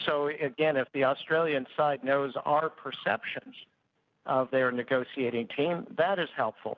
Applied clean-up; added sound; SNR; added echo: none; none; none; none.